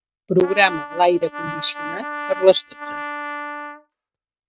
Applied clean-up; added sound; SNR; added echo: neural mask model RNNoise.